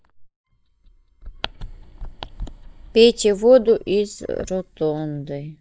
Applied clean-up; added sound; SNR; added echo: neural mask model DeepFilterNet 3.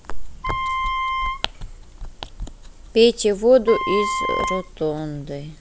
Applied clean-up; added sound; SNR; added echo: none; Wind instrument, woodwind instrument; 5 dB; none.